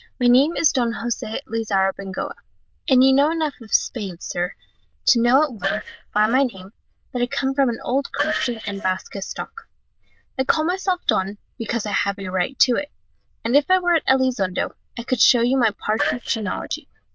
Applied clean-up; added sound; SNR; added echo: neural diffusion model UNIVERSE++.